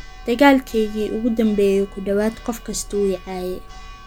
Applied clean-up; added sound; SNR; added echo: none; Church bell; 16 dB; none.